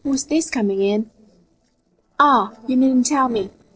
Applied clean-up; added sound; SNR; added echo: neural separator model SepFormer DNS4.